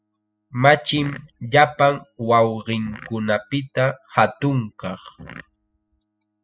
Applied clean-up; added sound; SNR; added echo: classical method spectral subtraction.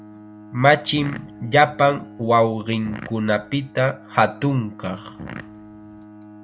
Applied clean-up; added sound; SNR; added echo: none; Bowed string instrument + Fart; 18 dB; none.